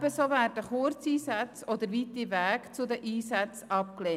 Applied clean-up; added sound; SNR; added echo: none; none; none; none.